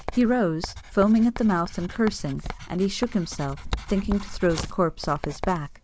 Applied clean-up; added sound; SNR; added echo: none; Writing; 11 dB; none.